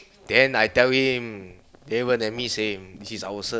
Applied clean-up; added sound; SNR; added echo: none; none; none; none.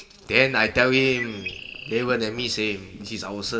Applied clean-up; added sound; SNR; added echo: none; Bird; 14 dB; reverberation time 1.8 s.